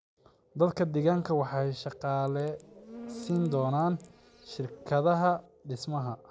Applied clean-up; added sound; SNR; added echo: none; Insect; 17 dB; none.